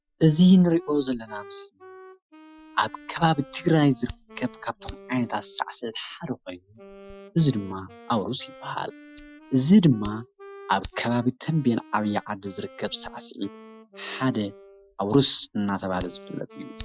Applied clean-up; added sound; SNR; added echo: classical method Wiener filter.